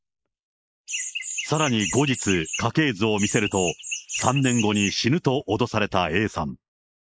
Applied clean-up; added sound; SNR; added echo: neural mask model Resemble Enhance denoiser.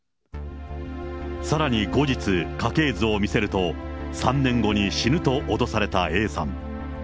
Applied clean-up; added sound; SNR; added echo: none; none; none; none.